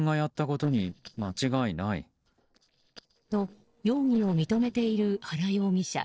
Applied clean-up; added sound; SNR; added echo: neural separator model SepFormer DNS4.